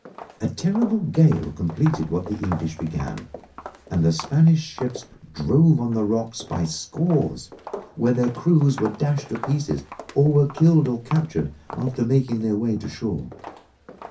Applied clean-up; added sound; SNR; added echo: none; Walk, footsteps; 17 dB; reverberation time 0.3 s.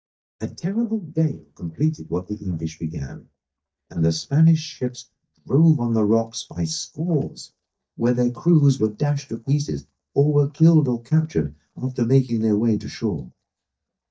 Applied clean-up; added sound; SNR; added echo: neural mask model DeepFilterNet 3.